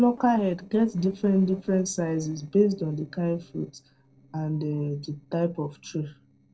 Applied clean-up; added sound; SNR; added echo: neural separator model SepFormer DNS4.